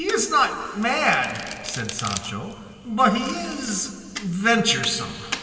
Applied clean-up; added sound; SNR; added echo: none; Domestic sounds, home sounds; 14 dB; reverberation time 2.9 s.